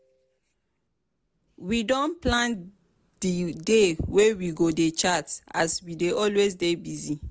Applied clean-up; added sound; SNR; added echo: none; none; none; none.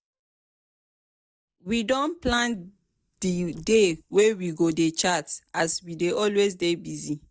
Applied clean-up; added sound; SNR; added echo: neural mask model DeepFilterNet 3.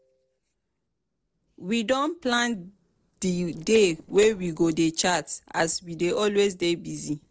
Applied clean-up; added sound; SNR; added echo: neural separator model SepFormer DNS4.